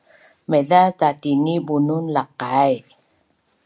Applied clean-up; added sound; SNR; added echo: none; none; none; none.